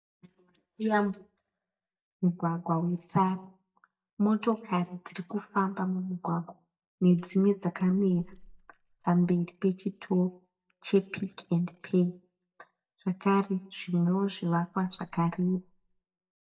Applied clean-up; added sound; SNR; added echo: neural mask model DeepFilterNet 3.